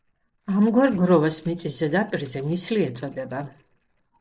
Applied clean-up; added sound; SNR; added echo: neural separator model SepFormer DNS4.